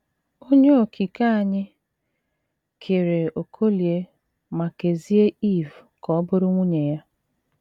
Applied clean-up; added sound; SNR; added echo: none; none; none; none.